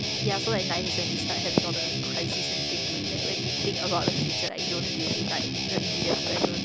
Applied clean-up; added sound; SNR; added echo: none; Guitar; -3 dB; none.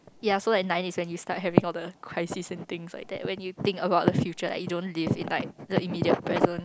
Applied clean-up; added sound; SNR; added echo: none; none; none; none.